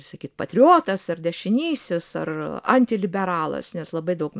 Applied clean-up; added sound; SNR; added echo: none; none; none; none.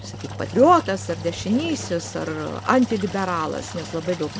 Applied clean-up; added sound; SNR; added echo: none; Engine; 12 dB; none.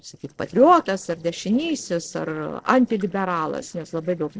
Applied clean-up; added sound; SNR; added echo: neural separator model SepFormer DNS4.